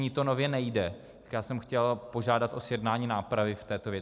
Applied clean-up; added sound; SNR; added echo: none; none; none; none.